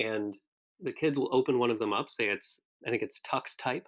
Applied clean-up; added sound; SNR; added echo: none; none; none; none.